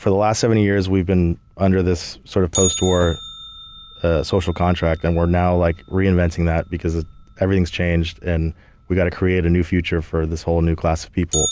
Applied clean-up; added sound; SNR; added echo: none; Bell; 14 dB; none.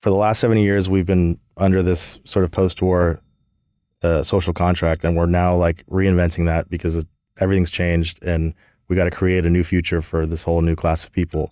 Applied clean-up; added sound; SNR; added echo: neural mask model DeepFilterNet 3.